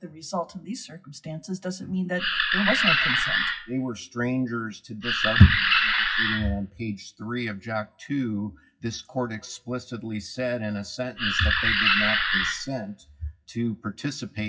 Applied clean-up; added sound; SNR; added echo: classical method WPE with log-MMSE.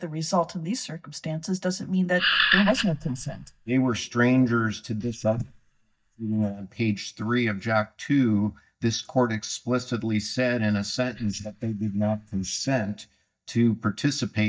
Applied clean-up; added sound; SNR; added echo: neural mask model DeepFilterNet 3.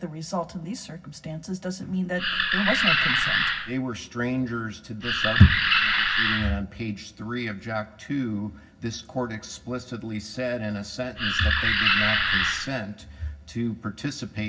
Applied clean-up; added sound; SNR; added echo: none; Animal; -5 dB; reverberation time 0.4 s.